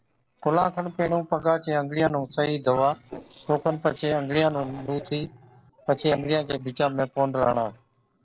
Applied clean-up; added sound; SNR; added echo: neural separator model SepFormer DNS4.